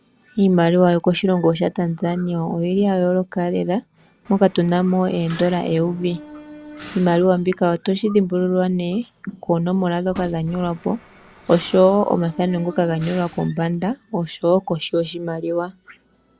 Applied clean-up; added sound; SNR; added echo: none; Gunshot, gunfire + Mechanisms; 19 dB; none.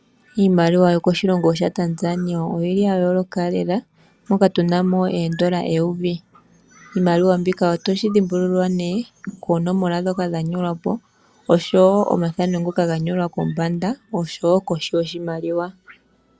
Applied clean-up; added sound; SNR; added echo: none; none; none; none.